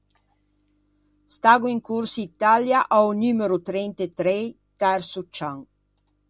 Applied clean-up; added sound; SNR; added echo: none; none; none; none.